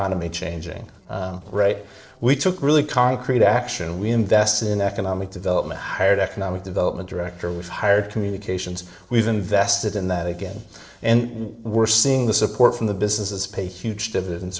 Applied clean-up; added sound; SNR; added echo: neural separator model SepFormer DNS4.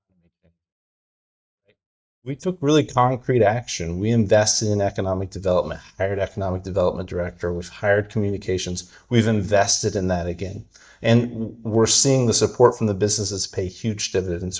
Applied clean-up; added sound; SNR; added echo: neural mask model DeepFilterNet 3.